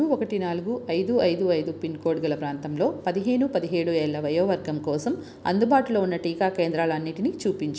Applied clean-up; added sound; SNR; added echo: none; none; none; none.